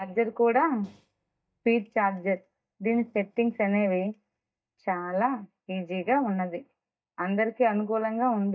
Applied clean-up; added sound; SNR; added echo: neural mask model DeepFilterNet 3.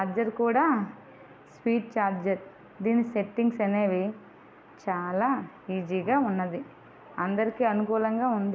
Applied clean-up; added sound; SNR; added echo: none; none; none; none.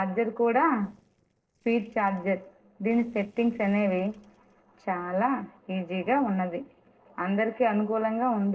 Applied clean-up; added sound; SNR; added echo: neural separator model SepFormer DNS4.